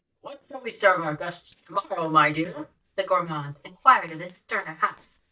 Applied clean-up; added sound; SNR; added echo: neural mask model DeepFilterNet 3.